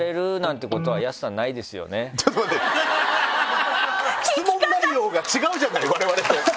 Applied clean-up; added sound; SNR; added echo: none; none; none; none.